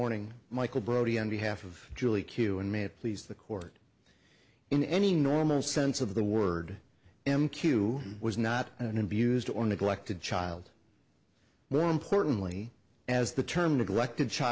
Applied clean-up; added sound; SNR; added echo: none; none; none; none.